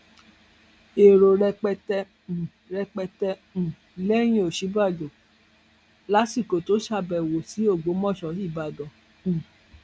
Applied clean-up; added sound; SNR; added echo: none; none; none; none.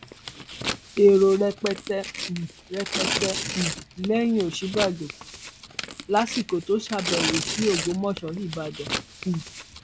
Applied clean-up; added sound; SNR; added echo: none; Tearing; 4 dB; none.